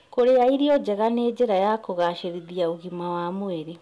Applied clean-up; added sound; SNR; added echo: none; none; none; none.